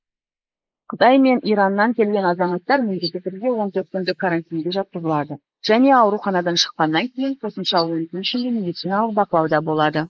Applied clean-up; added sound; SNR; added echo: neural mask model Resemble Enhance denoiser.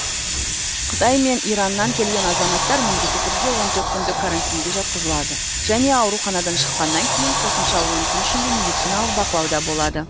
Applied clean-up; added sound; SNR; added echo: none; Hiss + Sliding door; -1 dB; none.